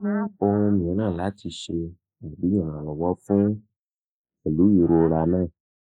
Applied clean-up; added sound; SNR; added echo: neural mask model Resemble Enhance denoiser.